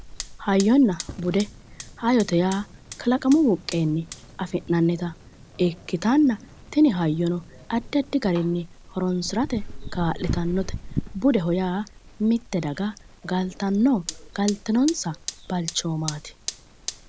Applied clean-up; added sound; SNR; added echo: none; Fire; 13 dB; none.